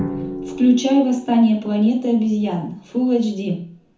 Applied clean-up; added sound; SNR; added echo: none; Drum; 14 dB; reverberation time 0.6 s.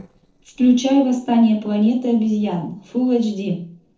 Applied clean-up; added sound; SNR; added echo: neural separator model SepFormer DNS4.